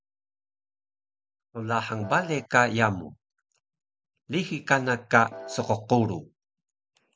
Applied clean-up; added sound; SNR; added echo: none; Piano; 12 dB; none.